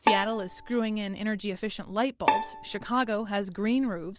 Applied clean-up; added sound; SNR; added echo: none; Bowed string instrument; 3 dB; none.